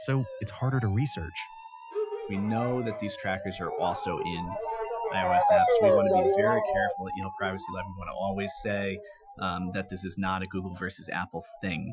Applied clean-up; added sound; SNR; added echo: classical method Wiener filter.